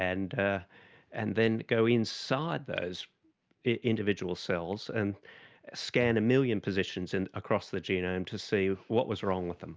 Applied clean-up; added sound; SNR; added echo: none; none; none; none.